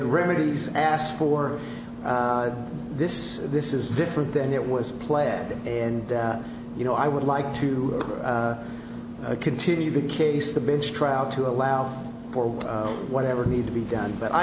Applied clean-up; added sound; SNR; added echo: none; none; none; none.